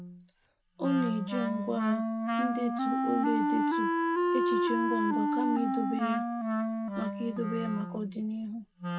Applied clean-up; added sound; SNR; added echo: none; Wind instrument, woodwind instrument; -4 dB; reverberation time 0.2 s.